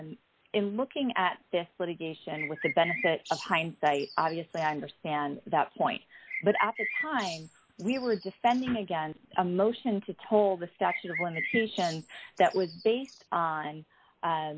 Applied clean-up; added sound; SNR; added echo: none; Bird; 9 dB; none.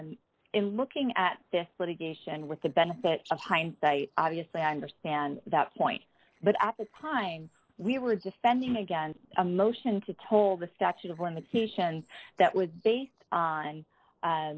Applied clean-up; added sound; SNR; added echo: neural separator model SepFormer DNS4.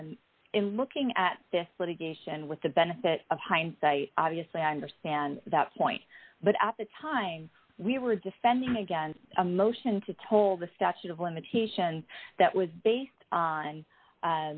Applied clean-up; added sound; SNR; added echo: none; none; none; none.